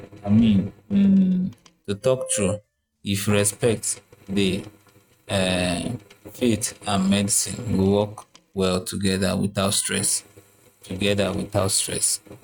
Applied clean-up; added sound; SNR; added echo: neural mask model RNNoise.